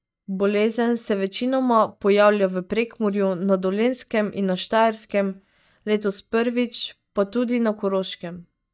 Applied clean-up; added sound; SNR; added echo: neural mask model DeepFilterNet 3.